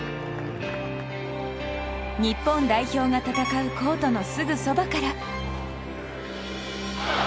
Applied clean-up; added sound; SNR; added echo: none; none; none; none.